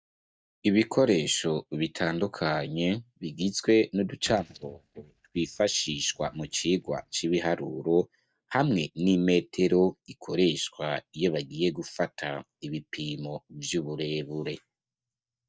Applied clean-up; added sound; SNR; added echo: neural mask model DeepFilterNet 3.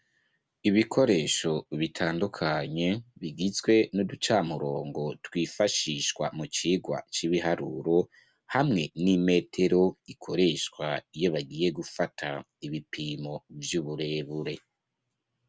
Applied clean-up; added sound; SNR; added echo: none; none; none; none.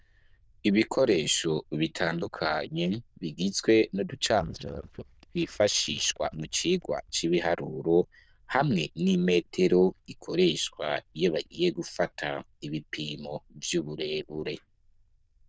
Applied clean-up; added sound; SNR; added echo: neural diffusion model UNIVERSE++.